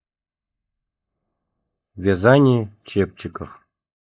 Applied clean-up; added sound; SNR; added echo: neural mask model Resemble Enhance denoiser.